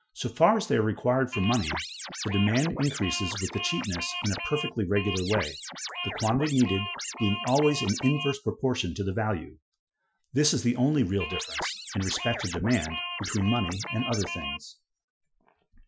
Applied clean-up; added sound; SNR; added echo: classical method Wiener filter.